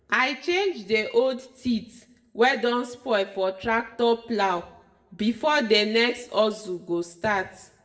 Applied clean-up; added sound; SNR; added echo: none; none; none; reverberation time 0.5 s.